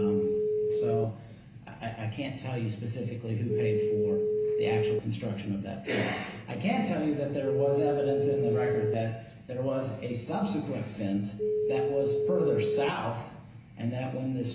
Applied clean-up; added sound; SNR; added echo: none; Telephone; 0 dB; reverberation time 0.3 s.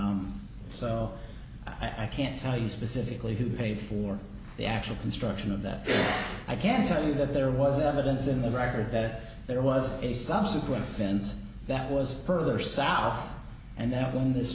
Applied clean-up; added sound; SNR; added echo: none; none; none; none.